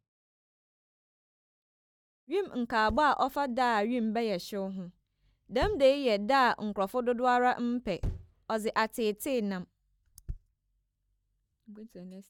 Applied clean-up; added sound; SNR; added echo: neural mask model DeepFilterNet 3.